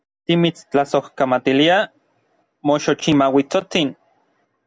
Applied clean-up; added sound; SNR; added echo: none; none; none; none.